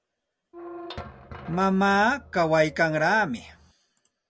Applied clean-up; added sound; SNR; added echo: none; Squeak / Thump, thud; 17 dB; none.